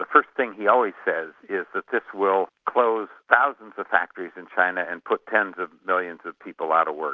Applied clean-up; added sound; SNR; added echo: none; none; none; none.